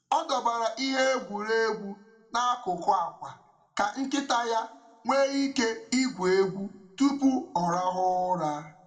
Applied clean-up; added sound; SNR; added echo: none; none; none; reverberation time 0.8 s.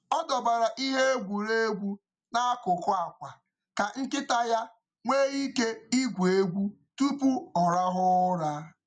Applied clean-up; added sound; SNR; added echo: none; none; none; none.